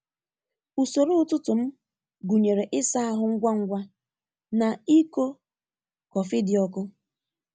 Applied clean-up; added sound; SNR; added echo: none; none; none; none.